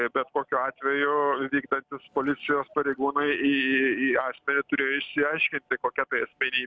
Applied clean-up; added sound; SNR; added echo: none; none; none; none.